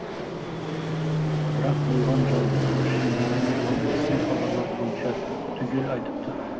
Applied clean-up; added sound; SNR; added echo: none; Fixed-wing aircraft, airplane; -5 dB; reverberation time 0.4 s.